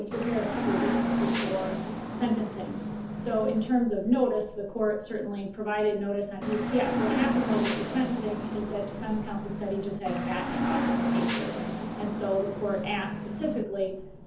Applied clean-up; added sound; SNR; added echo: none; Hiss / Bus / Engine; 0 dB; reverberation time 0.5 s.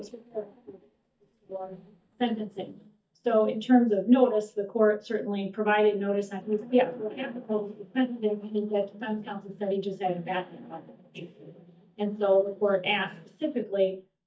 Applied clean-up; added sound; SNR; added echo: neural mask model DeepFilterNet 3.